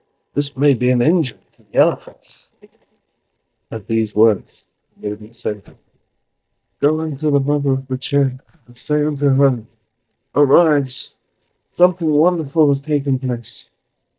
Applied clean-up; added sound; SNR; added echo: neural mask model DeepFilterNet 3.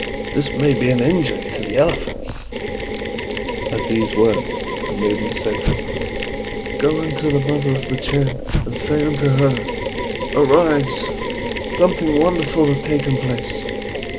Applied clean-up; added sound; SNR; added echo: none; Mechanisms + Explosion; 4 dB; none.